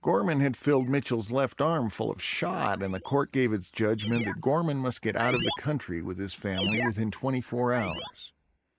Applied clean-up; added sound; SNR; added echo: neural mask model Resemble Enhance denoiser.